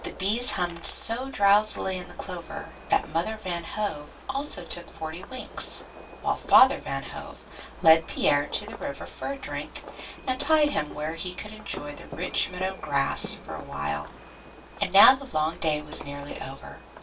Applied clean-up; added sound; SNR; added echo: none; Fireworks; 16 dB; reverberation time 0.2 s.